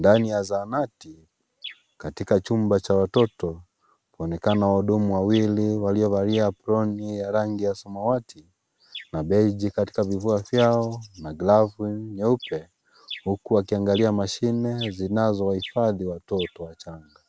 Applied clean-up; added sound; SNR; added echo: none; none; none; none.